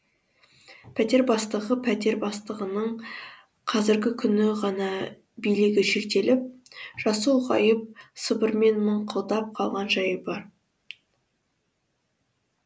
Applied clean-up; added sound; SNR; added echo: none; none; none; none.